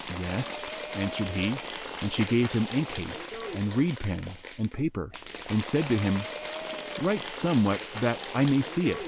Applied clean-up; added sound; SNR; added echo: none; Applause / Crowd / Cheering; 9 dB; none.